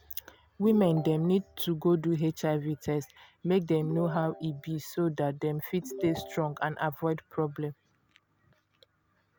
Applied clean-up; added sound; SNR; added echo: none; Ringtone / Chime; 13 dB; none.